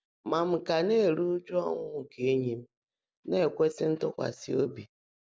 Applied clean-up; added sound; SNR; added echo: none; none; none; none.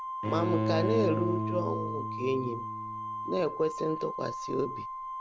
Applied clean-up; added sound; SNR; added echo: none; Organ + Bowed string instrument; 1 dB; none.